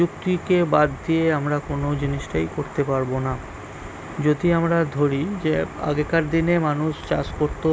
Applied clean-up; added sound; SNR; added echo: none; none; none; none.